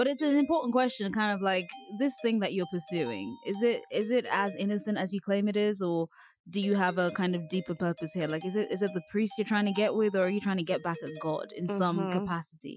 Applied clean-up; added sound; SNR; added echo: classical method Wiener filter.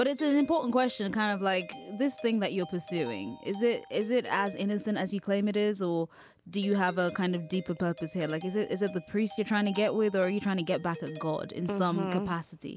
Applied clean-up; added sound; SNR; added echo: none; Doorbell; 19 dB; none.